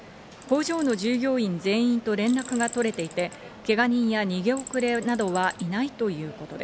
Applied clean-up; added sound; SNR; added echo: none; Tools; 18 dB; none.